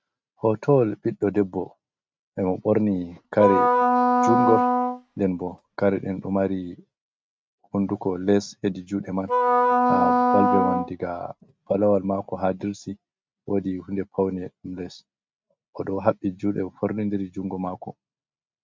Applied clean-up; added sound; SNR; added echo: neural mask model RNNoise.